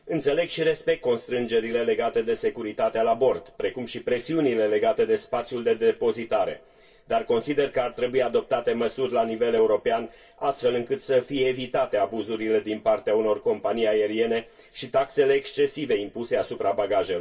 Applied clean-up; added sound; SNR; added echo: none; none; none; reverberation time 0.1 s.